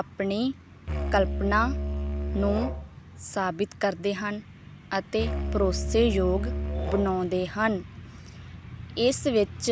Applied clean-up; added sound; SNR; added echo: none; Musical instrument; 2 dB; none.